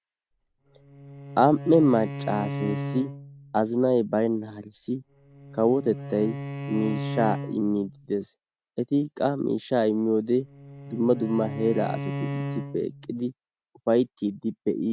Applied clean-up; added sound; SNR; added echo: none; Bowed string instrument; 8 dB; none.